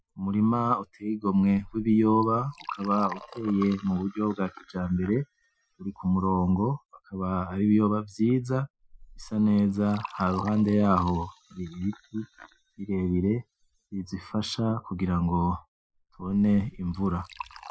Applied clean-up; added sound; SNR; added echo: classical method Wiener filter.